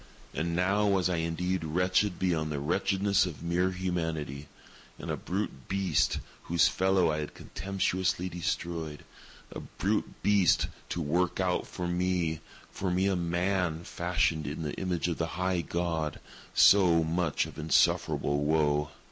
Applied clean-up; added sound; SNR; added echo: none; none; none; none.